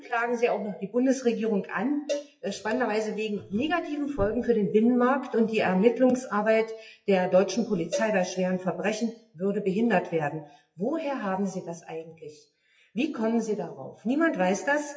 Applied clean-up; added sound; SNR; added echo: classical method WPE with log-MMSE.